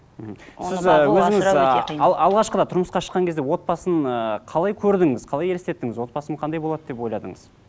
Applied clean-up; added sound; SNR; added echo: none; none; none; none.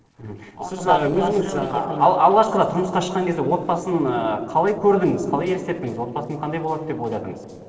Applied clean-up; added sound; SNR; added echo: neural separator model SepFormer DNS4.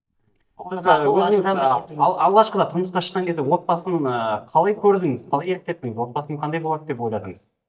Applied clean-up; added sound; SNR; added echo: neural mask model DeepFilterNet 3.